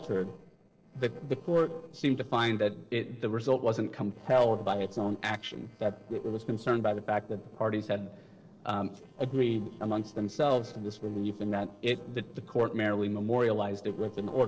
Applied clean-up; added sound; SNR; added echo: neural separator model SepFormer DNS4.